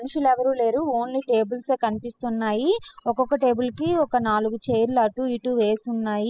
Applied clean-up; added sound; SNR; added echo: classical method spectral subtraction.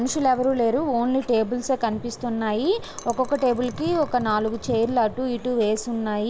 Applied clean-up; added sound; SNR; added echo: none; Liquid; 17 dB; none.